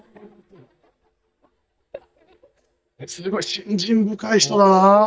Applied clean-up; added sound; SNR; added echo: neural mask model DeepFilterNet 3.